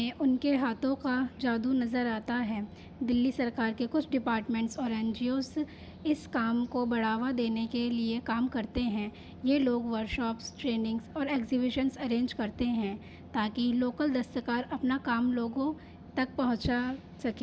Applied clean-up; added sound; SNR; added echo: none; none; none; none.